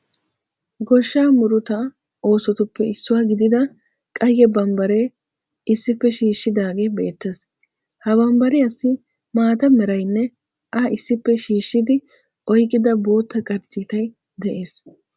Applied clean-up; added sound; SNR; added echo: none; none; none; none.